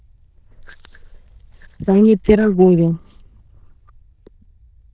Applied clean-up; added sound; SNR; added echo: neural diffusion model UNIVERSE++.